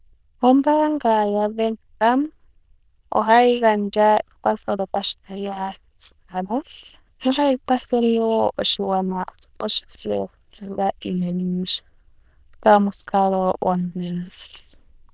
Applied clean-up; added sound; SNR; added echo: neural diffusion model UNIVERSE++.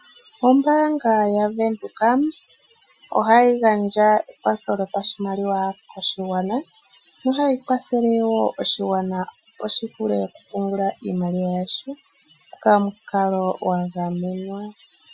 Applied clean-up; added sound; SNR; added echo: classical method Wiener filter.